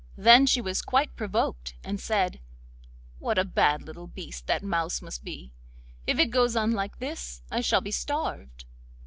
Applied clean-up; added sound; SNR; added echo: none; none; none; none.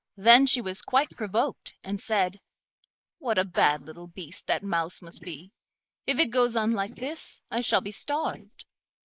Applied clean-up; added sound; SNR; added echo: neural mask model Resemble Enhance denoiser.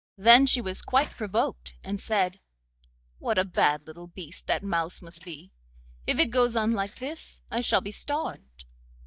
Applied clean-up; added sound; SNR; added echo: neural mask model DeepFilterNet 3.